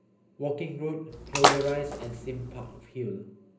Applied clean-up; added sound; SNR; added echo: none; Splash, splatter; -4 dB; reverberation time 0.5 s.